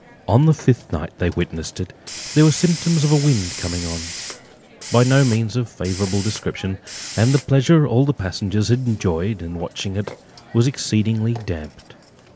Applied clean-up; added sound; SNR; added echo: none; Hiss; 15 dB; none.